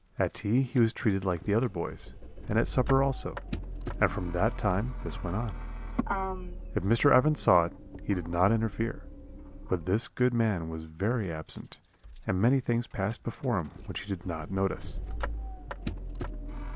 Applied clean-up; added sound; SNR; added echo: none; Motor vehicle (road); 8 dB; none.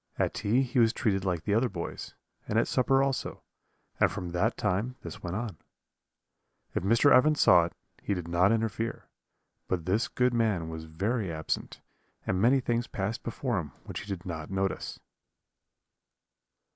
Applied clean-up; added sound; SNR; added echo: none; none; none; none.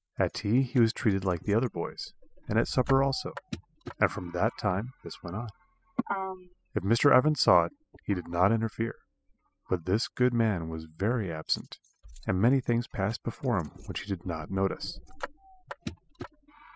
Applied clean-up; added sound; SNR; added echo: classical method spectral subtraction.